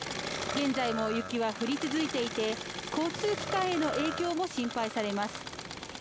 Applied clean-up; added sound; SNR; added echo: none; Engine / Mechanisms + Burping, eructation; 6 dB; none.